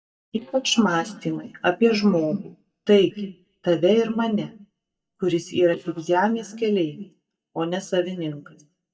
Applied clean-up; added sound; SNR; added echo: neural mask model DeepFilterNet 3.